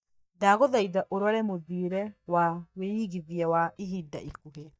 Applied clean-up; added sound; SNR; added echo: neural mask model DeepFilterNet 3.